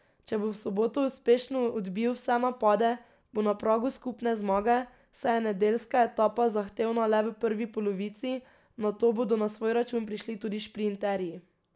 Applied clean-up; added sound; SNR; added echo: none; none; none; none.